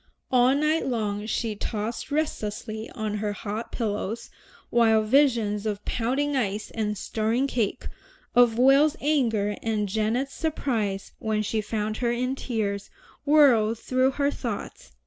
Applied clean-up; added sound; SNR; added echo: none; none; none; none.